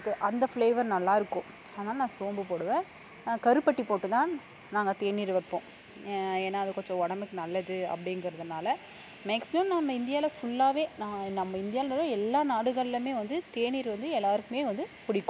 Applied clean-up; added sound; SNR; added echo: none; none; none; none.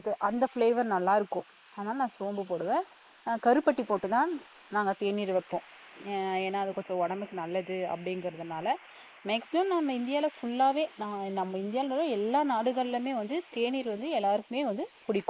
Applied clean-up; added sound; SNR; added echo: neural mask model Resemble Enhance denoiser.